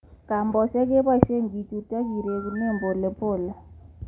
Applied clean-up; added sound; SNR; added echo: none; Telephone; 15 dB; none.